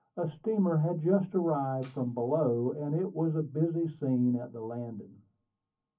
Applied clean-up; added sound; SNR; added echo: none; Tambourine; 18 dB; reverberation time 0.3 s.